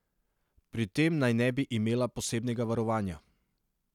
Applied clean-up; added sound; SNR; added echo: none; none; none; none.